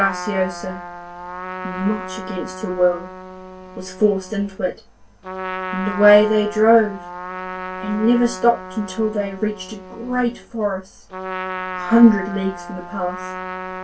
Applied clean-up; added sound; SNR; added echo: none; Trumpet; 10 dB; reverberation time 0.2 s.